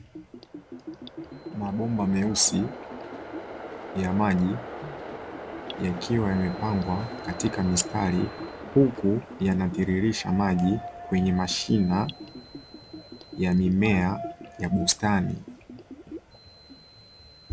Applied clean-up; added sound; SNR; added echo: none; Bathtub (filling or washing) / Gurgling + Train; 13 dB; none.